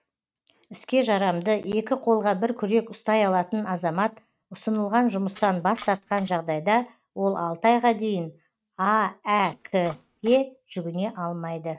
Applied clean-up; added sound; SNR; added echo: neural mask model RNNoise.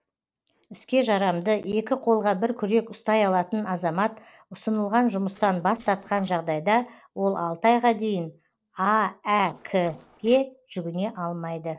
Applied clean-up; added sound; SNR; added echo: neural separator model SepFormer DNS4.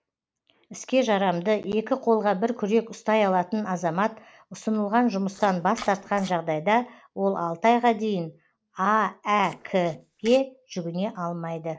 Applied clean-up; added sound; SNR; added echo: neural mask model Resemble Enhance denoiser.